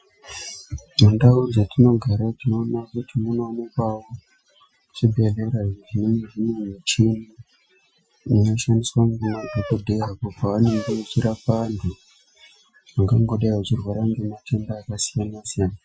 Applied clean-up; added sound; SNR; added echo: classical method Wiener filter.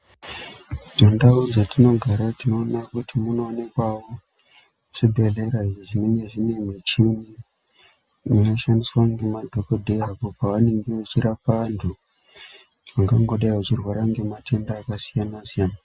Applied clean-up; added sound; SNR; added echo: none; none; none; none.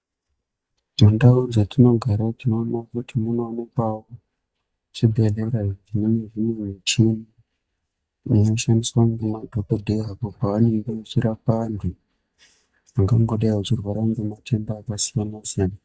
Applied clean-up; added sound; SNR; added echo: neural mask model DeepFilterNet 3.